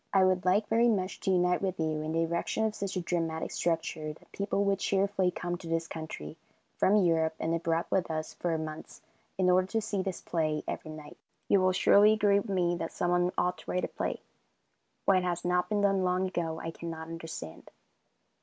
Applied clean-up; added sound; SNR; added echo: none; none; none; none.